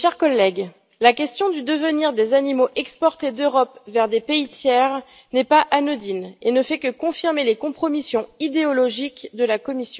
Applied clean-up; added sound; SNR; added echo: none; none; none; none.